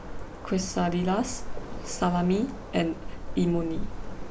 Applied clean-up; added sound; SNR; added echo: none; Waves, surf; 6 dB; none.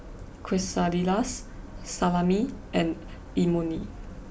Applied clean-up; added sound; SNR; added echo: none; none; none; none.